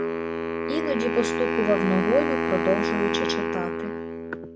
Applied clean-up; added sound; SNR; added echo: none; Wind instrument, woodwind instrument; -1 dB; none.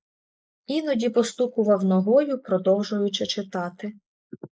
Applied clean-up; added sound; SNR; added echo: neural mask model Resemble Enhance denoiser.